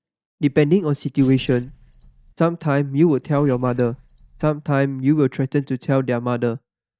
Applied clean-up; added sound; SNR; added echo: neural mask model DeepFilterNet 3.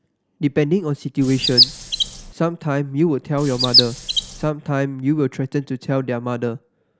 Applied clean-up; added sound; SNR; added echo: none; Chirp, tweet; -2 dB; none.